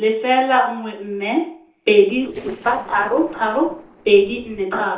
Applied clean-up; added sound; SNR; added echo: neural separator model SepFormer DNS4.